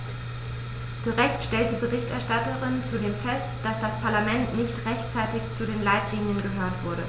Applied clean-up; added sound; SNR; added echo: none; none; none; none.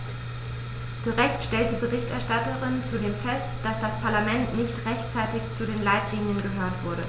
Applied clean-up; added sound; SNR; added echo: none; Fire; 17 dB; none.